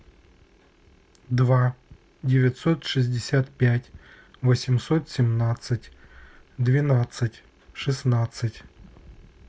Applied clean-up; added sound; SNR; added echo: none; none; none; none.